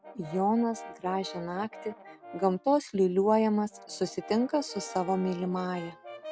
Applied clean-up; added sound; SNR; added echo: none; Brass instrument; 16 dB; none.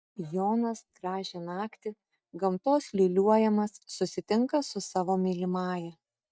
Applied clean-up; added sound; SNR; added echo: neural mask model DeepFilterNet 3.